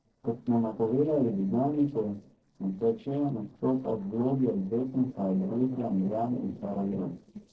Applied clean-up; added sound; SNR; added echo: neural separator model SepFormer DNS4.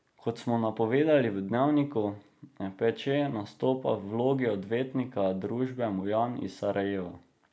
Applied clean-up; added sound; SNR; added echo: none; none; none; none.